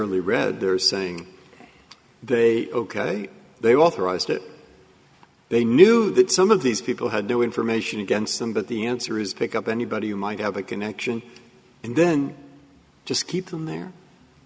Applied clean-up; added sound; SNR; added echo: none; none; none; none.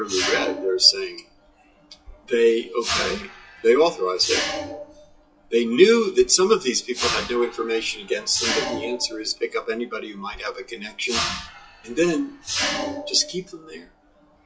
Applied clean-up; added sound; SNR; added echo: classical method WPE with log-MMSE.